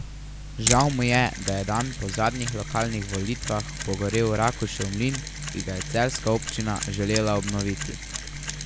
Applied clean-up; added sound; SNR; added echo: none; Mechanisms; 6 dB; none.